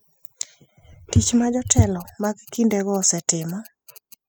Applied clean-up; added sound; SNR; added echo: classical method spectral subtraction.